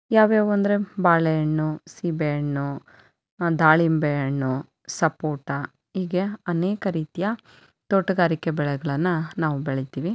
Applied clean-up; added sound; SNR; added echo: none; none; none; none.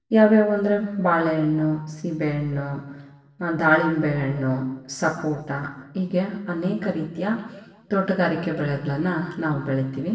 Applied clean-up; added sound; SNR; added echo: none; none; none; reverberation time 1.0 s.